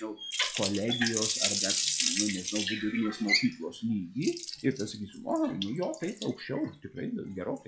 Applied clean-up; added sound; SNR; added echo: classical method log-MMSE.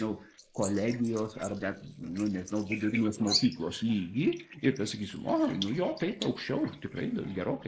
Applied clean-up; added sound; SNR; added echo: neural mask model Resemble Enhance denoiser.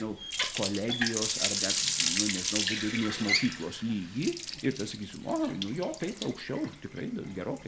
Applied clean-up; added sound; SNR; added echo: none; Water tap, faucet; 0 dB; none.